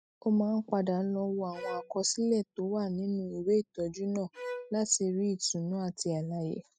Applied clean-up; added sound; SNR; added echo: classical method spectral subtraction.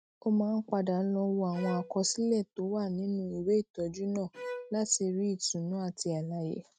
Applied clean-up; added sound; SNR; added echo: neural mask model RNNoise.